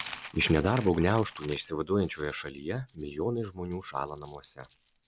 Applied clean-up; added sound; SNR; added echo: none; Coin (dropping); 18 dB; none.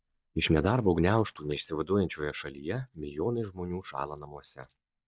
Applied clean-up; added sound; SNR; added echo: neural mask model DeepFilterNet 3.